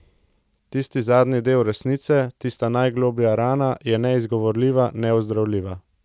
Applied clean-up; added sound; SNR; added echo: none; none; none; none.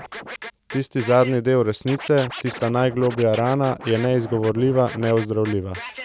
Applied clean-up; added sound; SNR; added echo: none; Scratching (performance technique); 15 dB; none.